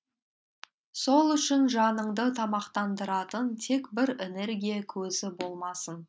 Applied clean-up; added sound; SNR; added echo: none; none; none; none.